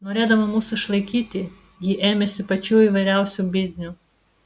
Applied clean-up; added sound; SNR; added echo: none; none; none; none.